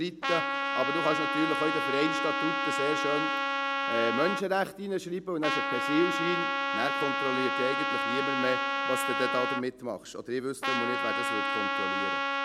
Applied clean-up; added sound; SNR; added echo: none; Trumpet; -2 dB; none.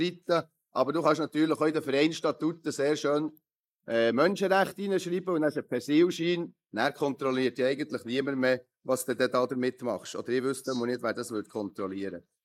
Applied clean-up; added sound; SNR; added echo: neural mask model Resemble Enhance denoiser.